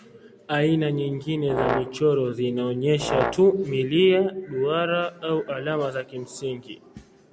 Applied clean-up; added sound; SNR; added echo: none; Brass instrument; 6 dB; none.